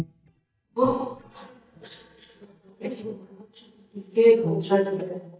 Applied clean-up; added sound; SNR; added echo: neural mask model DeepFilterNet 3.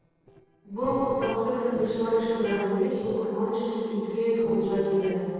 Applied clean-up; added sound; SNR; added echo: neural separator model SepFormer DNS4.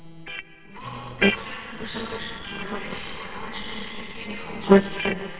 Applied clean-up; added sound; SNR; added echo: neural separator model SepFormer WHAMR!.